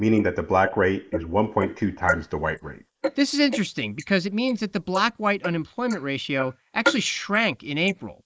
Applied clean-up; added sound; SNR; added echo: neural mask model Resemble Enhance denoiser.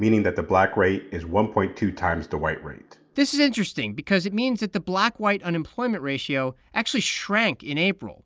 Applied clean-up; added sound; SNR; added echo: none; none; none; none.